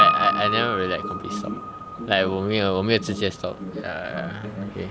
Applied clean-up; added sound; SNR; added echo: none; Piano; 2 dB; none.